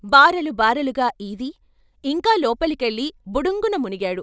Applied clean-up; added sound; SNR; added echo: none; none; none; none.